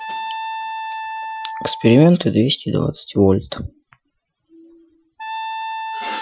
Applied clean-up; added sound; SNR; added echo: classical method Wiener filter.